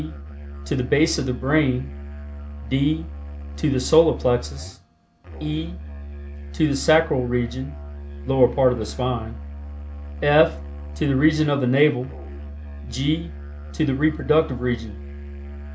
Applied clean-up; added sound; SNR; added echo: none; Musical instrument; 11 dB; none.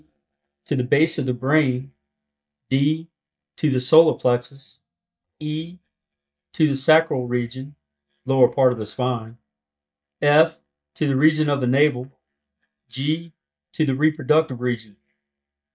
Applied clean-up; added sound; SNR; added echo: neural mask model DeepFilterNet 3.